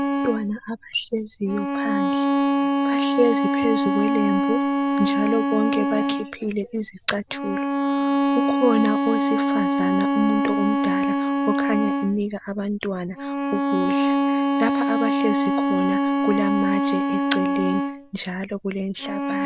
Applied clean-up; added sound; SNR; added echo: none; Bowed string instrument; -4 dB; none.